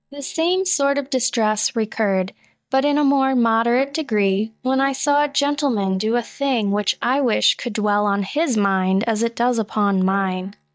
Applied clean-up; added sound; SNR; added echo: neural mask model DeepFilterNet 3.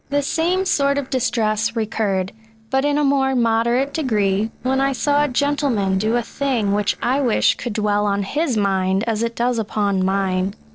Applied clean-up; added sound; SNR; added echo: neural separator model SepFormer DNS4.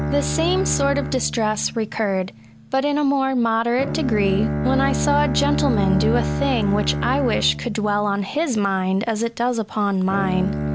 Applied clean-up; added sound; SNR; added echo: none; Bowed string instrument; 4 dB; none.